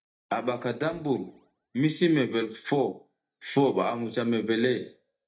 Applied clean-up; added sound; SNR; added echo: neural mask model DeepFilterNet 3.